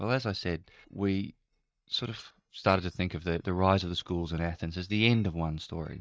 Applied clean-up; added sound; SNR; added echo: neural mask model DeepFilterNet 3.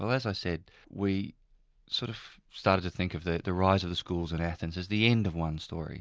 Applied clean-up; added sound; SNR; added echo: none; none; none; none.